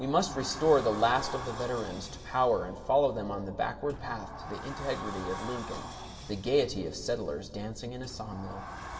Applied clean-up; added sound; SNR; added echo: none; Sliding door; 12 dB; reverberation time 1.8 s.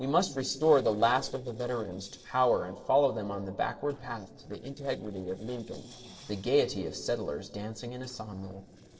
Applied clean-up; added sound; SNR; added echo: neural separator model SepFormer DNS4.